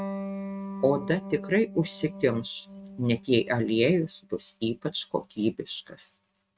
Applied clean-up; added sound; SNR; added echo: neural mask model RNNoise.